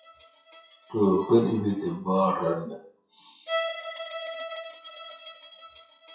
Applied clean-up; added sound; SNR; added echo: classical method WPE with log-MMSE.